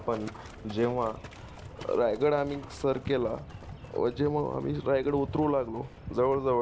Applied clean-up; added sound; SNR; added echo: none; Livestock, farm animals, working animals; 17 dB; none.